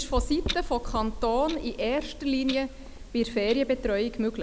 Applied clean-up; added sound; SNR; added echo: none; Clock; 8 dB; none.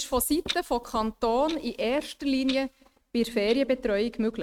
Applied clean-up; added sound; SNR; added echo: neural mask model RNNoise.